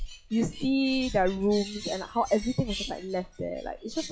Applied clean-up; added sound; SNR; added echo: classical method log-MMSE.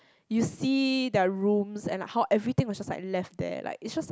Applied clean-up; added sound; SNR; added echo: none; none; none; none.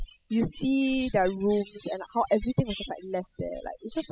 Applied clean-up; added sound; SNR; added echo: classical method spectral subtraction.